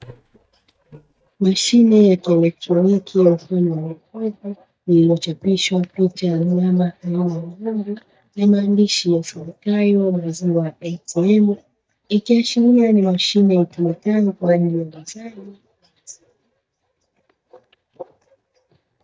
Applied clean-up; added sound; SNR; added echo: neural mask model DeepFilterNet 3.